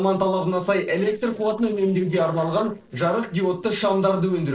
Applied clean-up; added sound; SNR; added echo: neural separator model SepFormer DNS4.